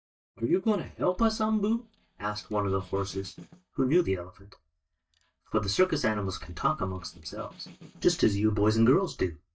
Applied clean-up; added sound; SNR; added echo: neural mask model DeepFilterNet 3.